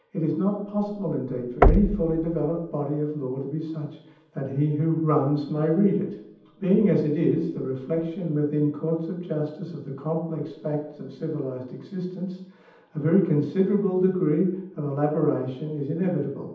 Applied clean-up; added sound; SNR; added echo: none; Knock; 1 dB; reverberation time 0.8 s.